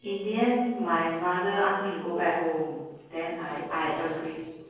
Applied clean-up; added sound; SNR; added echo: neural separator model SepFormer DNS4.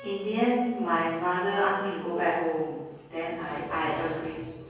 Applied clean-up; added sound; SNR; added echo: none; Plucked string instrument; 18 dB; reverberation time 1.3 s.